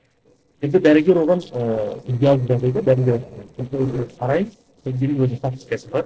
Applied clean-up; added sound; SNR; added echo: neural separator model SepFormer DNS4.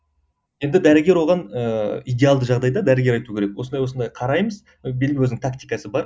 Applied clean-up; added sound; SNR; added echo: none; none; none; none.